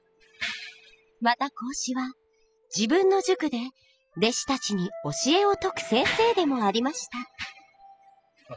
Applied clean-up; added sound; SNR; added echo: classical method spectral subtraction.